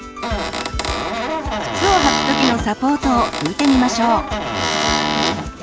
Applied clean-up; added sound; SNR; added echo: none; Squeak / Cupboard open or close; 1 dB; none.